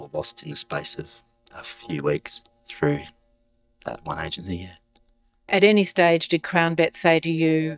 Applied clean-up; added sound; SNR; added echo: neural mask model DeepFilterNet 3.